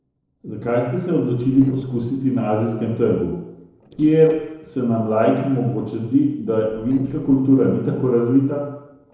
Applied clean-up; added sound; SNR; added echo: neural separator model SepFormer DNS4.